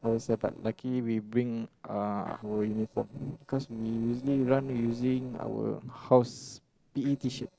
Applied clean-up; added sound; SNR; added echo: neural separator model SepFormer DNS4.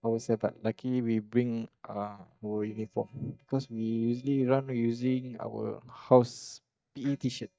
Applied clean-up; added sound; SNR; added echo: neural mask model DeepFilterNet 3.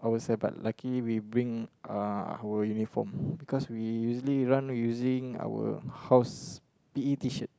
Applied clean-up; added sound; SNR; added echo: none; none; none; none.